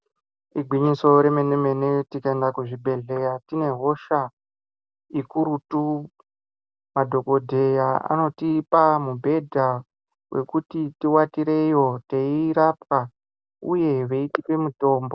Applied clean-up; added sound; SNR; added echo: none; none; none; none.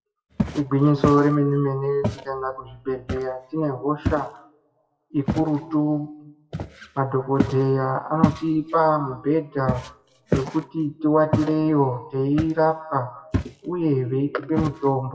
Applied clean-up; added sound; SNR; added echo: classical method WPE with log-MMSE.